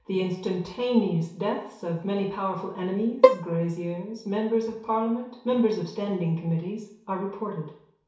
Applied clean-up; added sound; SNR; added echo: none; Bowed string instrument; -3 dB; reverberation time 0.6 s.